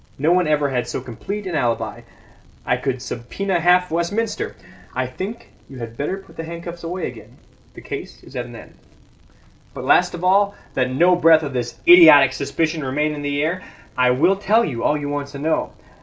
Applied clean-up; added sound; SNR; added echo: none; none; none; none.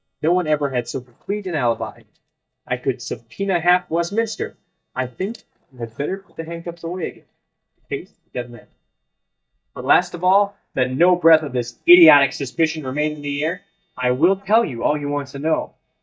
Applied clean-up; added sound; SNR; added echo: neural mask model DeepFilterNet 3.